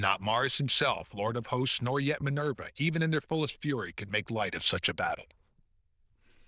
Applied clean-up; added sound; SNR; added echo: neural diffusion model UNIVERSE++.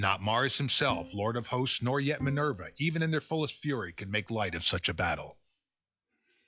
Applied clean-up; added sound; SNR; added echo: classical method log-MMSE.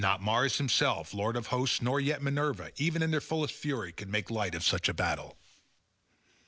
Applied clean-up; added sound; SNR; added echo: none; none; none; none.